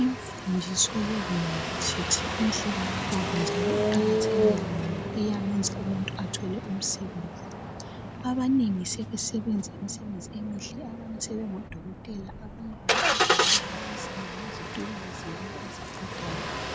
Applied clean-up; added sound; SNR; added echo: none; Engine starting; -1 dB; none.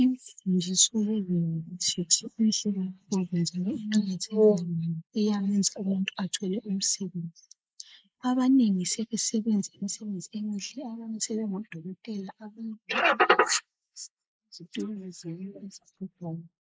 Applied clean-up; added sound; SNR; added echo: neural mask model Resemble Enhance denoiser.